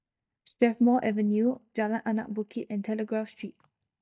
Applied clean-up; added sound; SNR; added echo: neural mask model DeepFilterNet 3.